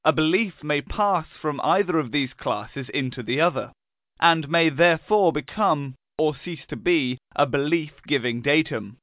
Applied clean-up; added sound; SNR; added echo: none; none; none; none.